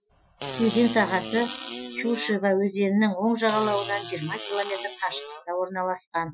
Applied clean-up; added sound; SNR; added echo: classical method Wiener filter.